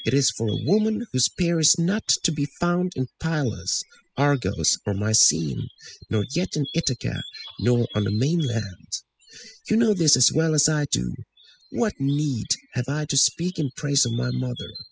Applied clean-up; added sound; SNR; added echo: classical method spectral subtraction.